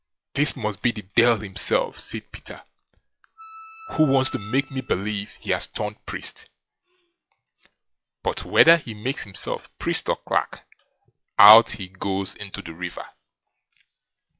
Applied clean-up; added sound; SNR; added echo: classical method log-MMSE.